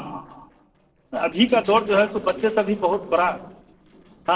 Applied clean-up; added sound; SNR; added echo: neural separator model SepFormer DNS4.